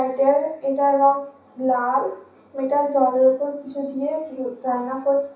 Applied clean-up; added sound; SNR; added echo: none; none; none; reverberation time 0.7 s.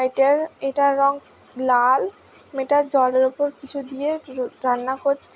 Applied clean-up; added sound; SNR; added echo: none; none; none; none.